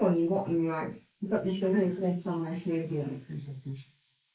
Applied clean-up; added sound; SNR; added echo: neural mask model Resemble Enhance denoiser.